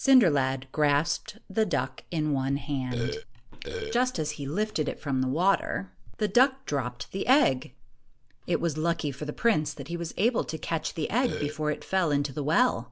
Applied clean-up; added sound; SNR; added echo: none; Burping, eructation; 6 dB; none.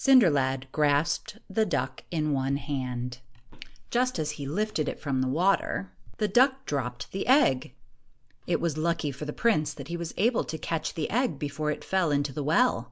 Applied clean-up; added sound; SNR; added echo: none; none; none; none.